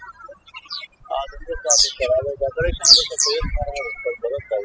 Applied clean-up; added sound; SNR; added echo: classical method spectral subtraction.